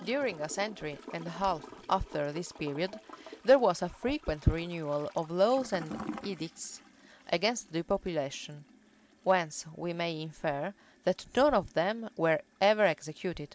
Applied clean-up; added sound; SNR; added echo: none; Toilet flush / Gurgling; 18 dB; none.